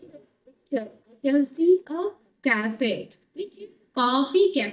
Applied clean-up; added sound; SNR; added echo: neural mask model DeepFilterNet 3.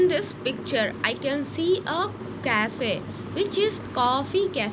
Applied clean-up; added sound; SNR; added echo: none; none; none; none.